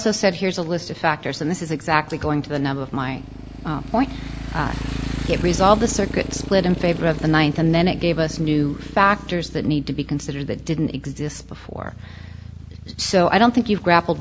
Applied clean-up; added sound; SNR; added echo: none; Motorcycle; 11 dB; none.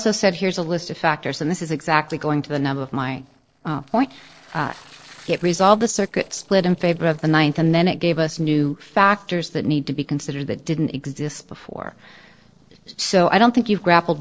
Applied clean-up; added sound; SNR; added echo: neural separator model SepFormer DNS4.